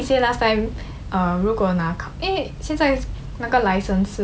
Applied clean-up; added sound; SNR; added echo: none; none; none; none.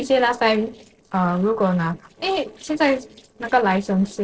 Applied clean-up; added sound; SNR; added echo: neural separator model SepFormer DNS4.